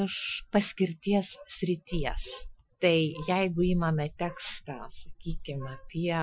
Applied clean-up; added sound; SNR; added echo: classical method Wiener filter.